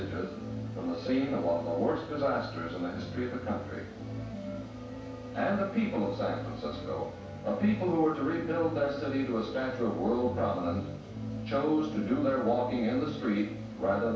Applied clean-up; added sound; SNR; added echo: none; none; none; reverberation time 0.7 s.